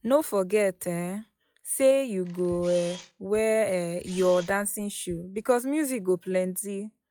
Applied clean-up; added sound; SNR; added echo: classical method log-MMSE.